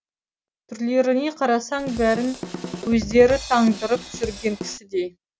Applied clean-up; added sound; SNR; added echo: none; Drum kit; 11 dB; none.